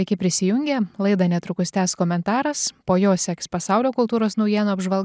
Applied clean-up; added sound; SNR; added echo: none; none; none; none.